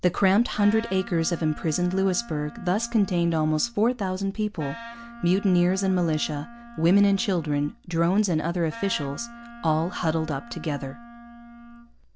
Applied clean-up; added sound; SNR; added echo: none; Wind instrument, woodwind instrument; 18 dB; none.